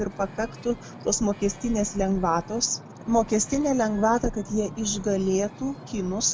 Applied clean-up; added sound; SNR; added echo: none; Wind / Ocean; 16 dB; none.